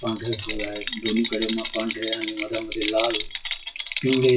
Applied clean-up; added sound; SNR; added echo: classical method WPE with log-MMSE.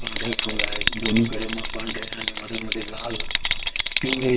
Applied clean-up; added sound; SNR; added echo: neural separator model SepFormer WHAMR!.